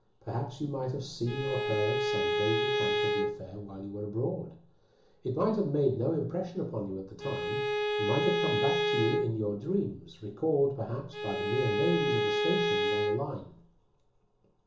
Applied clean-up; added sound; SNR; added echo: none; Bowed string instrument; -2 dB; reverberation time 0.8 s.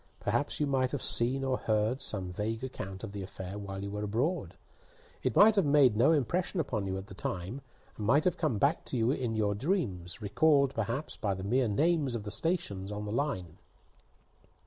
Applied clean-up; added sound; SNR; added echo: none; none; none; none.